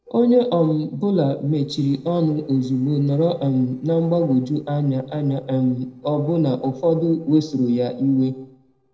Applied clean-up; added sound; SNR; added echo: neural separator model SepFormer DNS4.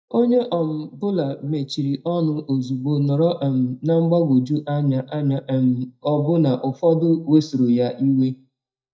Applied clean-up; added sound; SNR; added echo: neural mask model DeepFilterNet 3.